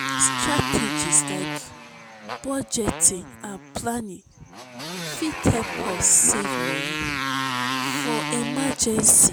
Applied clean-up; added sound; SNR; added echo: none; Motorcycle; 5 dB; none.